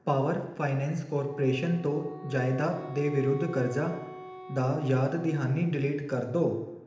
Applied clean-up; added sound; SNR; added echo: none; Wind instrument, woodwind instrument; 18 dB; reverberation time 0.8 s.